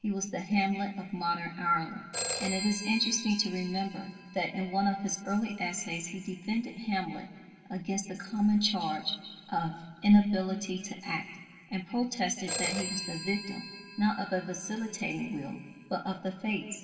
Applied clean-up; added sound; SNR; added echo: none; Telephone; 12 dB; reverberation time 1.9 s.